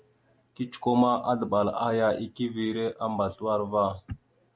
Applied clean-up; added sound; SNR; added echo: none; none; none; none.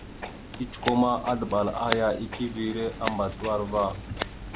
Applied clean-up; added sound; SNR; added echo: none; Scissors; 8 dB; none.